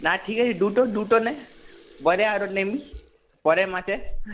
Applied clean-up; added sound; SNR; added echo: none; Sink (filling or washing) / Water tap, faucet; 13 dB; none.